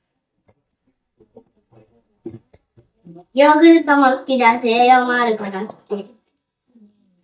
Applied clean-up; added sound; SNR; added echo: neural mask model DeepFilterNet 3.